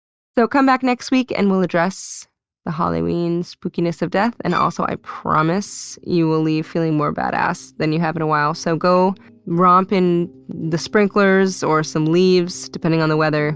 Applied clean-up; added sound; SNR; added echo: neural mask model DeepFilterNet 3.